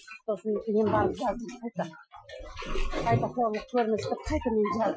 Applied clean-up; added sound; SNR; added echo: classical method Wiener filter.